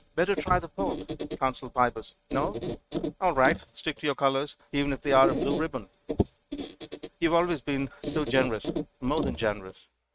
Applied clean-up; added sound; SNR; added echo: neural mask model RNNoise.